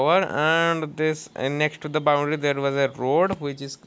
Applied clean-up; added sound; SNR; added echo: none; none; none; none.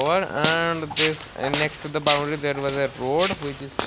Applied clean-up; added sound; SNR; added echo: none; Walk, footsteps; 2 dB; none.